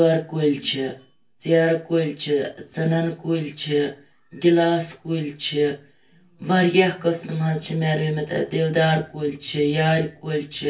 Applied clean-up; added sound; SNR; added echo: none; none; none; reverberation time 0.3 s.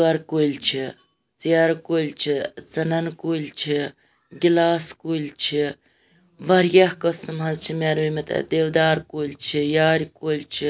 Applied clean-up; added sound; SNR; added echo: none; none; none; none.